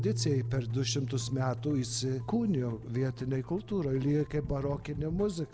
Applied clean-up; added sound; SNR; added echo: none; Piano; 8 dB; none.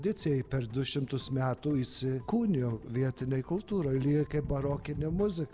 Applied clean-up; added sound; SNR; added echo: none; none; none; none.